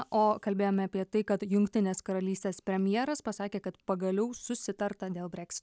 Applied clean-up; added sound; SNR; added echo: none; none; none; none.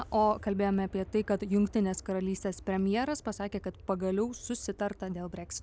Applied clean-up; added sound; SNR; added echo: none; Aircraft; 19 dB; none.